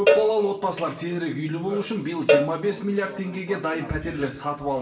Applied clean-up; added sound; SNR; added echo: none; Cowbell; 1 dB; reverberation time 0.8 s.